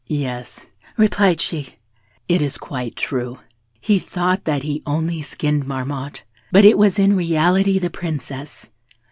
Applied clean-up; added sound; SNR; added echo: none; none; none; none.